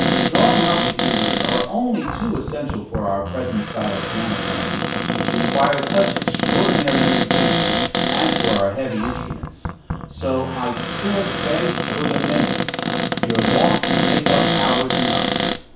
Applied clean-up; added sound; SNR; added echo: none; Cupboard open or close; -3 dB; reverberation time 0.7 s.